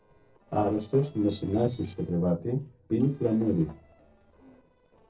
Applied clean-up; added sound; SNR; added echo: neural separator model SepFormer DNS4.